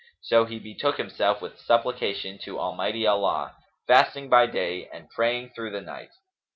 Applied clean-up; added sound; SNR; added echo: none; none; none; none.